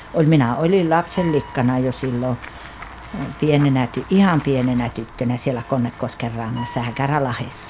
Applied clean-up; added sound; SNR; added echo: none; Walk, footsteps / Run / Bell + Piano; 17 dB; none.